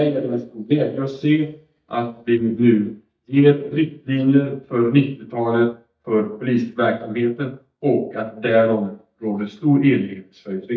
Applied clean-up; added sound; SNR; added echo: neural mask model DeepFilterNet 3.